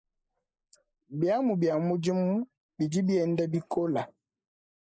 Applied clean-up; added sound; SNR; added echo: neural mask model Resemble Enhance denoiser.